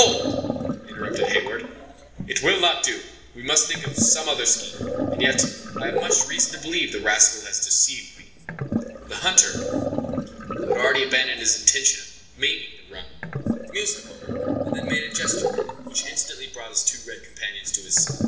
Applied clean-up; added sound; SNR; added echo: none; Sink (filling or washing); 6 dB; reverberation time 1.0 s.